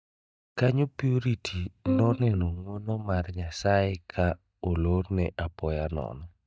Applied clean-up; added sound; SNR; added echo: neural mask model DeepFilterNet 3.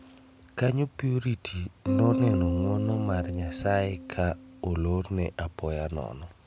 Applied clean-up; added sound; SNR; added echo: none; Bass guitar; 6 dB; none.